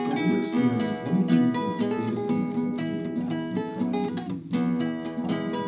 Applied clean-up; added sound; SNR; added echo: none; Acoustic guitar; -4 dB; reverberation time 0.8 s.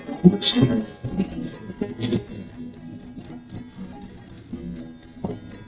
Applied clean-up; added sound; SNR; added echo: neural mask model DeepFilterNet 3.